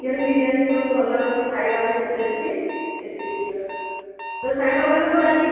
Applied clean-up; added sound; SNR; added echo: none; Alarm; 12 dB; reverberation time 2.1 s.